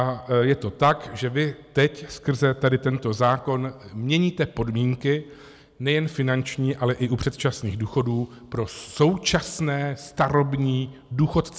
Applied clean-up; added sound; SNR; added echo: none; none; none; none.